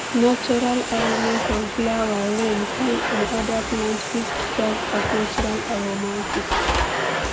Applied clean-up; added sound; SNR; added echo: none; Domestic sounds, home sounds; 1 dB; reverberation time 0.2 s.